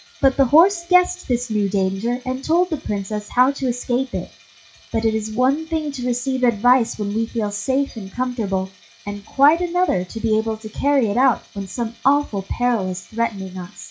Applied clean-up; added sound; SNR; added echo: classical method WPE with log-MMSE.